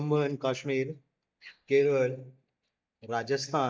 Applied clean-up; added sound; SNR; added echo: neural mask model DeepFilterNet 3.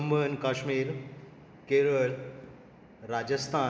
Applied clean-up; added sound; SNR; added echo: none; none; none; none.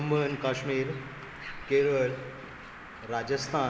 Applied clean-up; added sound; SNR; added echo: none; Bird; 14 dB; none.